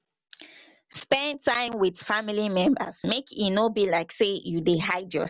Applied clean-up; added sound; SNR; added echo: none; none; none; none.